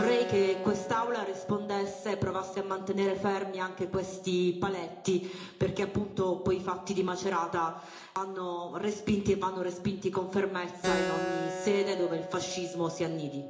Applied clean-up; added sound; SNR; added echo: none; Keyboard (musical); 10 dB; reverberation time 0.8 s.